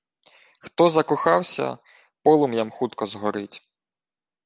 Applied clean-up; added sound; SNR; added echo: none; none; none; none.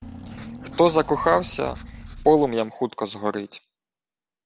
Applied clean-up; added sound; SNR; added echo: none; Engine / Car + Writing; 14 dB; none.